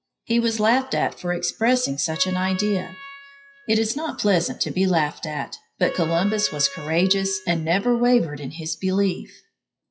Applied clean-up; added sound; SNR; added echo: classical method WPE with log-MMSE.